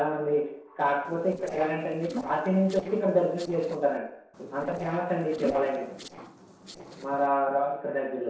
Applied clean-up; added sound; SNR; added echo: neural separator model SepFormer DNS4.